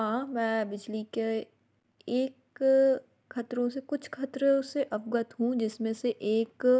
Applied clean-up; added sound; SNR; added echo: none; none; none; none.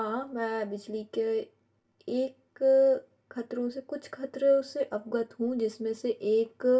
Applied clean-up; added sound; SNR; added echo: none; none; none; reverberation time 0.2 s.